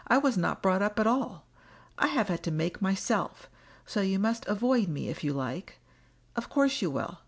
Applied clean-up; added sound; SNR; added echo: none; none; none; none.